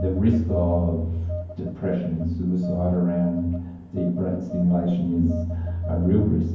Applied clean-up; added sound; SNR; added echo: none; Telephone; 5 dB; reverberation time 0.9 s.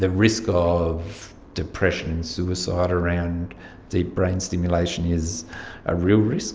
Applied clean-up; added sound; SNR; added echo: none; none; none; none.